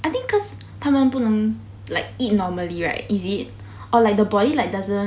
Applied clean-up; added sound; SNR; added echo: none; none; none; none.